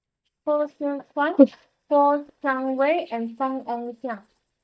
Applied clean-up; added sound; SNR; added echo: neural mask model DeepFilterNet 3.